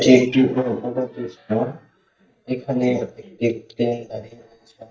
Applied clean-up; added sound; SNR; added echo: neural mask model DeepFilterNet 3.